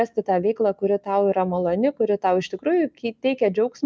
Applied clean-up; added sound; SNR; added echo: none; none; none; none.